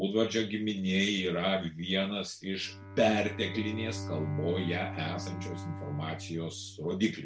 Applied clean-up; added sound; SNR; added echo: none; Bowed string instrument; 10 dB; none.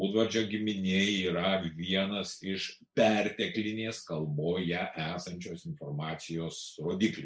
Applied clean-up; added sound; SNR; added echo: neural mask model Resemble Enhance denoiser.